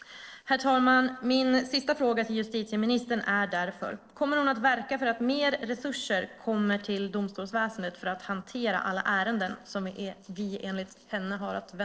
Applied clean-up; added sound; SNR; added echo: neural separator model SepFormer DNS4.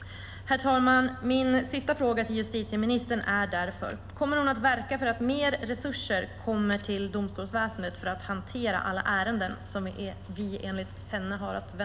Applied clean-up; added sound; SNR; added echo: none; Bus; 14 dB; reverberation time 0.7 s.